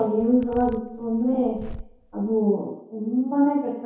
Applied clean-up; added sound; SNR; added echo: none; Zipper (clothing); 16 dB; reverberation time 2.2 s.